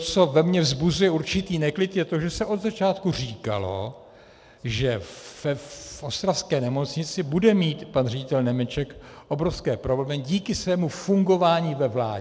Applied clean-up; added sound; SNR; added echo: none; none; none; none.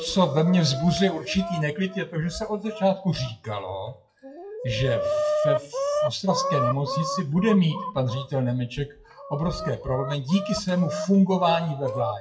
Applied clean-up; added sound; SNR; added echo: classical method WPE with log-MMSE.